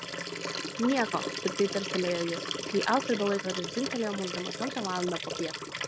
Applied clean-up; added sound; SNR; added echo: none; Liquid; 4 dB; none.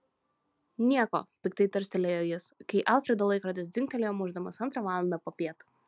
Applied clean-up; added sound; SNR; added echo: none; none; none; none.